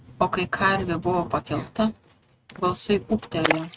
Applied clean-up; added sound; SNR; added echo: neural mask model RNNoise.